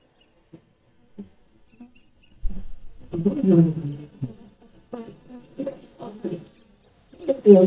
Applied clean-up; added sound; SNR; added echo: neural mask model DeepFilterNet 3.